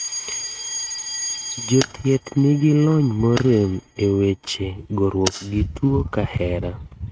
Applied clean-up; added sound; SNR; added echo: neural mask model RNNoise.